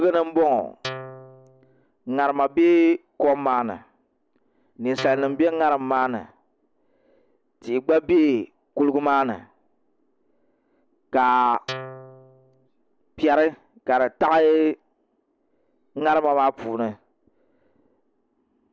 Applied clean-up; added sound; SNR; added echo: none; Guitar; 13 dB; none.